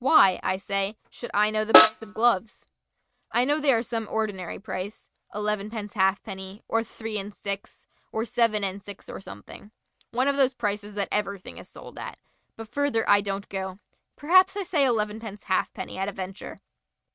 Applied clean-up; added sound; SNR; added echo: neural mask model RNNoise.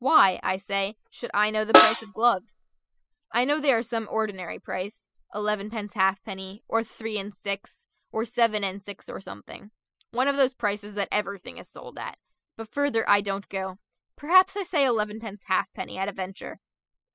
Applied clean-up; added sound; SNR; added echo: classical method spectral subtraction.